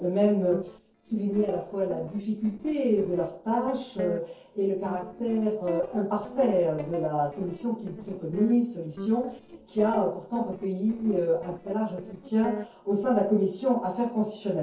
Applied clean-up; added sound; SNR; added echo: neural separator model SepFormer DNS4.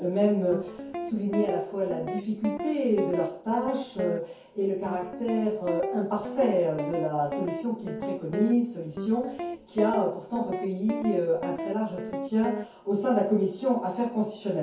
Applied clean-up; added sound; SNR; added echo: none; Guitar; 7 dB; reverberation time 0.6 s.